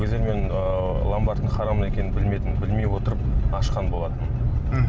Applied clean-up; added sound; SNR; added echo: none; none; none; none.